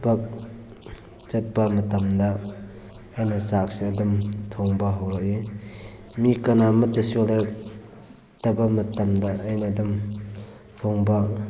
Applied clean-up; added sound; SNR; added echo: neural mask model Resemble Enhance denoiser.